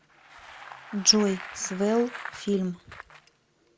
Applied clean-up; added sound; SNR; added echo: none; Bicycle; 15 dB; none.